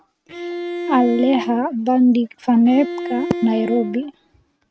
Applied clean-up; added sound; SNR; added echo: neural mask model RNNoise.